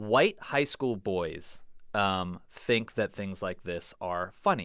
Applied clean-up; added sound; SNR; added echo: none; none; none; none.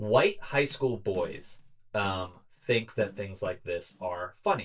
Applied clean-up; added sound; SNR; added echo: neural mask model DeepFilterNet 3.